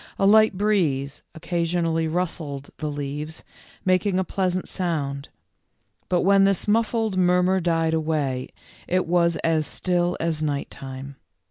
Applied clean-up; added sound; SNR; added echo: none; none; none; none.